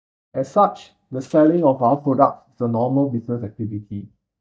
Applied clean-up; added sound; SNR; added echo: neural mask model DeepFilterNet 3.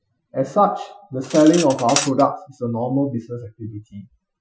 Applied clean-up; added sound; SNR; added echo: classical method Wiener filter.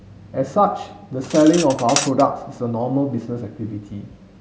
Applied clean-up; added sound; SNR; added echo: none; Cutlery, silverware; 11 dB; none.